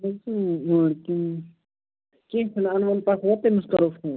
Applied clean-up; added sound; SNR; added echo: none; none; none; none.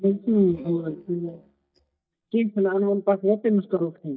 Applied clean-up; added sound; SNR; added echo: neural mask model DeepFilterNet 3.